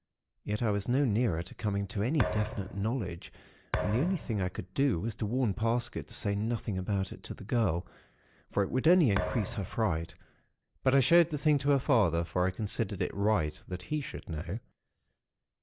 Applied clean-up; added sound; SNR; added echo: none; Thump, thud; 7 dB; none.